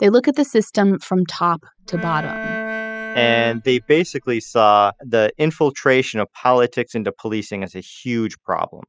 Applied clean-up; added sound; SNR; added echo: classical method spectral subtraction.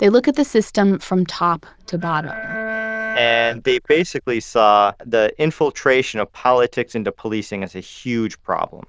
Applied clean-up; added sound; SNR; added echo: neural diffusion model UNIVERSE++.